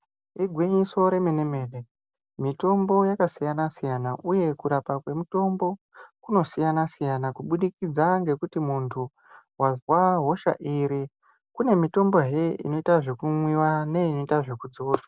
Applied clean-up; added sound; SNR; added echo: none; none; none; none.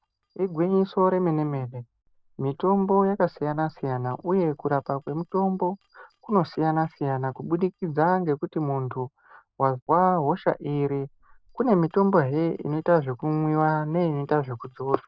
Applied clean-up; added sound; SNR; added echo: neural separator model SepFormer DNS4.